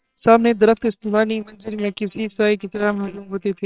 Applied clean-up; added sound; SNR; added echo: neural separator model SepFormer WHAMR!.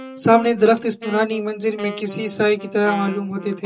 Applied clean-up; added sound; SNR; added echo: none; Wind instrument, woodwind instrument; 15 dB; reverberation time 0.2 s.